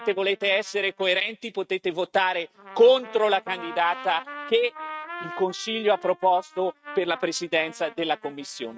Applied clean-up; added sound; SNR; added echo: neural mask model RNNoise.